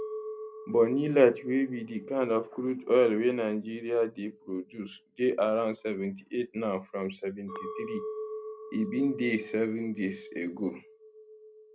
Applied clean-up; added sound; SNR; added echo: none; Chink, clink; 14 dB; none.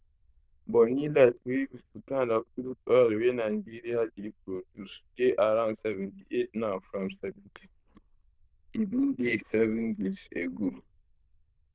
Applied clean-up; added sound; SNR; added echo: neural diffusion model UNIVERSE++.